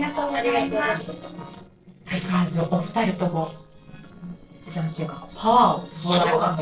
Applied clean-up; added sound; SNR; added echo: neural separator model SepFormer DNS4.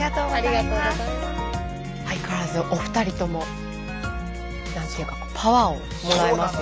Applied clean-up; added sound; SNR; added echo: none; none; none; none.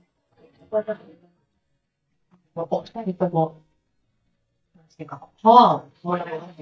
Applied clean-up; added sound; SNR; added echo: neural mask model DeepFilterNet 3.